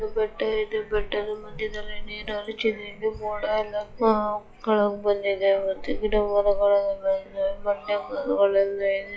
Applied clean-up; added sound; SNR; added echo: classical method log-MMSE.